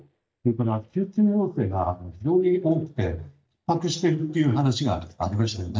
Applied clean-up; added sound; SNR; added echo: neural mask model DeepFilterNet 3.